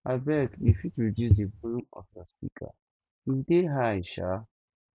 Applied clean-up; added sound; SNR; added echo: neural mask model RNNoise.